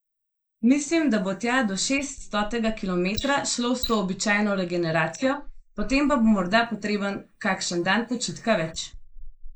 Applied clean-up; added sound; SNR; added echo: neural mask model Resemble Enhance denoiser.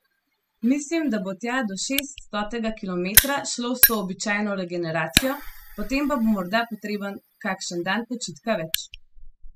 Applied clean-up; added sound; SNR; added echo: classical method spectral subtraction.